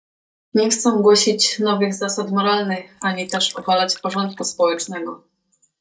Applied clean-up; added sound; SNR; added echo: neural mask model DeepFilterNet 3.